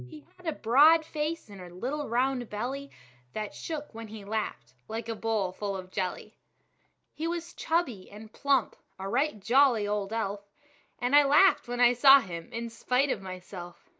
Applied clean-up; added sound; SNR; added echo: neural mask model DeepFilterNet 3.